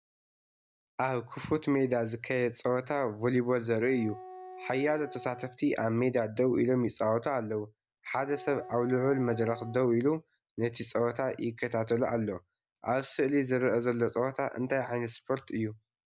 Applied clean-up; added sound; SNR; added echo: none; Wind instrument, woodwind instrument; 17 dB; none.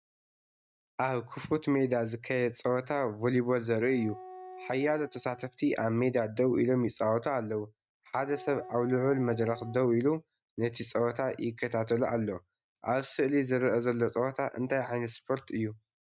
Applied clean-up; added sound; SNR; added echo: neural mask model RNNoise.